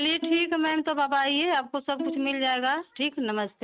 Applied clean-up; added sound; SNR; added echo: neural mask model RNNoise.